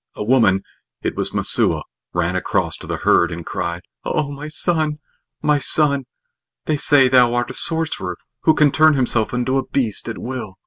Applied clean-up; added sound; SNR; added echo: none; none; none; none.